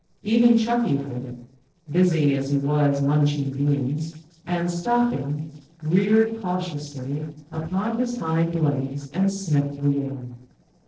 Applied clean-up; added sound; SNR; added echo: neural separator model SepFormer DNS4.